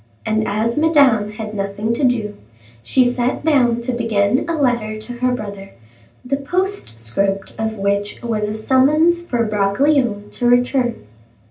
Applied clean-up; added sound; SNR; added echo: none; none; none; reverberation time 0.4 s.